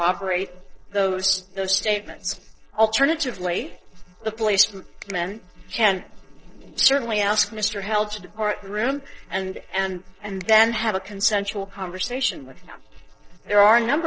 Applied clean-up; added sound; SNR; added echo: neural separator model SepFormer DNS4.